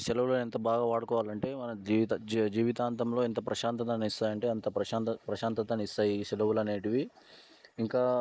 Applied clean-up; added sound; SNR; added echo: neural mask model Resemble Enhance denoiser.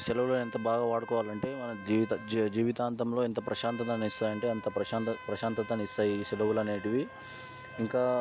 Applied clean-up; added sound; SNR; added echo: none; Trumpet; 16 dB; none.